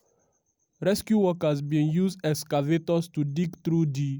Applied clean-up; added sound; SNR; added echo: none; none; none; none.